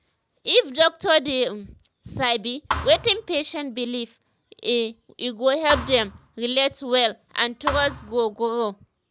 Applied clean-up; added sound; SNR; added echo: none; Thump, thud; 8 dB; none.